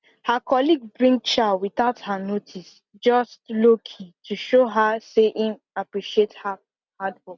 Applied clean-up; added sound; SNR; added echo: none; none; none; none.